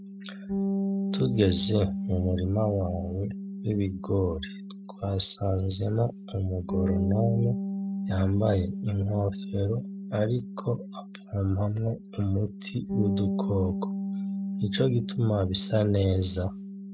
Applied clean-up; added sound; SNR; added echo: none; Bass guitar; 5 dB; none.